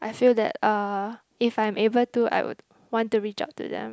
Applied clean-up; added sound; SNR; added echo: none; none; none; none.